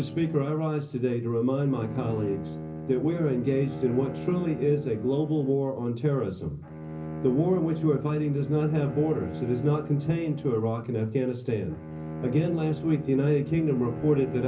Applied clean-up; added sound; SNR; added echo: none; Bowed string instrument; 11 dB; reverberation time 0.5 s.